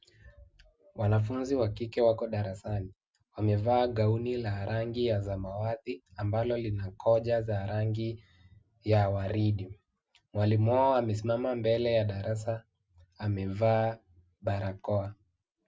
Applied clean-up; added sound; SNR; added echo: none; none; none; none.